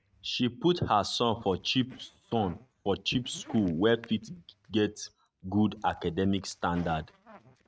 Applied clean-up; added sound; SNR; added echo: neural mask model RNNoise.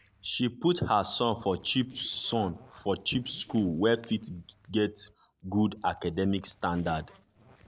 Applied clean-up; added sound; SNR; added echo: neural separator model SepFormer DNS4.